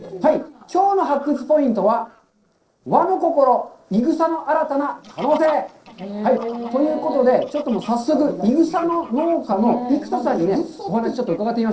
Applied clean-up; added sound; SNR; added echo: neural separator model SepFormer DNS4.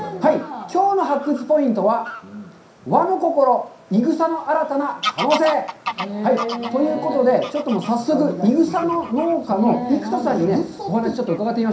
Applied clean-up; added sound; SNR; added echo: none; Bird vocalization, bird call, bird song / Fowl; 15 dB; reverberation time 0.5 s.